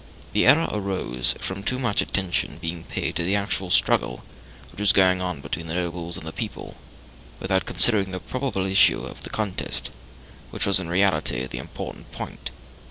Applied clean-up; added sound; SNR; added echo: none; none; none; none.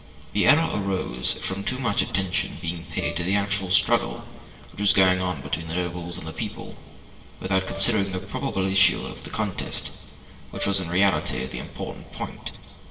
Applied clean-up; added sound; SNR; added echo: none; Brass instrument; 18 dB; reverberation time 2.0 s.